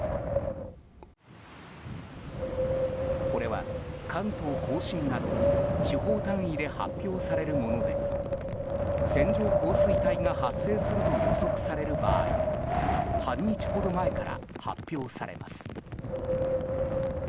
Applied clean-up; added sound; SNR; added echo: none; Wind; -5 dB; none.